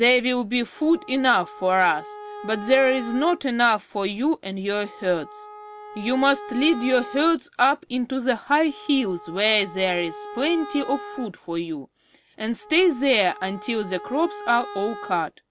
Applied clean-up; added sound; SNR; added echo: none; Wind instrument, woodwind instrument; 16 dB; none.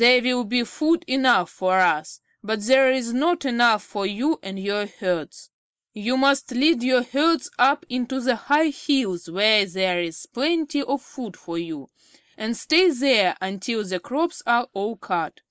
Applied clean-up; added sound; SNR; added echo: neural mask model Resemble Enhance denoiser.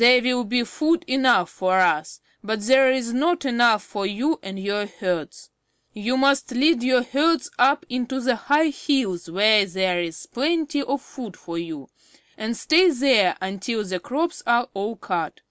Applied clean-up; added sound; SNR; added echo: none; none; none; none.